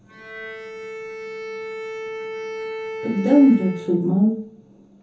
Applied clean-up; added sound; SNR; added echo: none; Bowed string instrument; 10 dB; reverberation time 0.7 s.